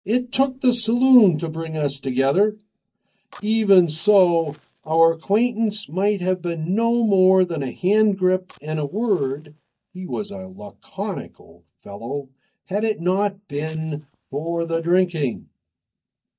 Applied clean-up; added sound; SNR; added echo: neural mask model DeepFilterNet 3.